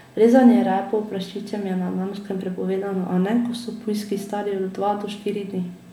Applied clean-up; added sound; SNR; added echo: none; none; none; none.